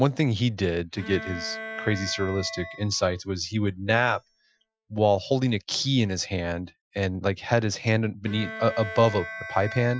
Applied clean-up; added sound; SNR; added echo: classical method Wiener filter.